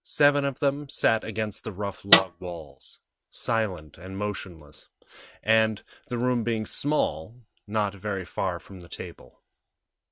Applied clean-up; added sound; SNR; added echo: neural mask model RNNoise.